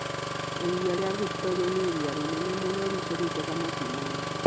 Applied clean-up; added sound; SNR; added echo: none; Engine starting; 2 dB; none.